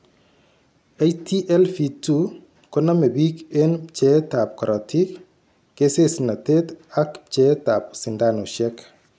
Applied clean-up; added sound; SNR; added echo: none; none; none; none.